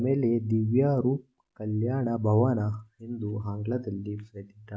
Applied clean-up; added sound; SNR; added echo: none; none; none; none.